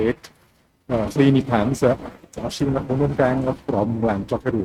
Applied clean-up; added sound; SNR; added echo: neural mask model RNNoise.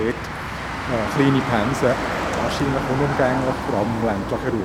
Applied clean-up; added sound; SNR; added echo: none; Motor vehicle (road); 3 dB; none.